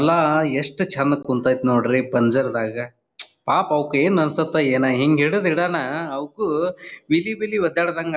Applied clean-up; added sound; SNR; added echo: none; none; none; none.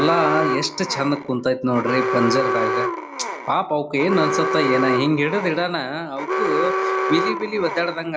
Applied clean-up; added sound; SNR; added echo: none; Alarm; 2 dB; none.